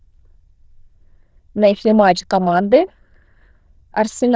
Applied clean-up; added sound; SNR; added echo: neural diffusion model UNIVERSE++.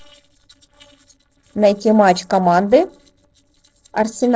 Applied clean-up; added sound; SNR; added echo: neural separator model SepFormer DNS4.